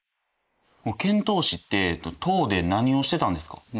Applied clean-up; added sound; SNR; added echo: neural mask model Resemble Enhance denoiser.